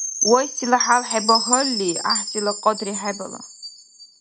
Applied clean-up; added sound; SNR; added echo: none; Chime; 4 dB; none.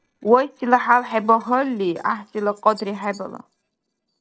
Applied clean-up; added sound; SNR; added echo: neural separator model SepFormer DNS4.